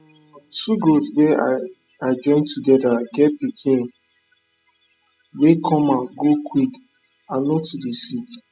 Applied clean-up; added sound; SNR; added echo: classical method spectral subtraction.